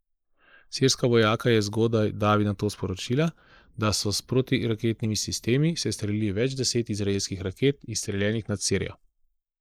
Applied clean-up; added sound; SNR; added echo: neural mask model Resemble Enhance denoiser.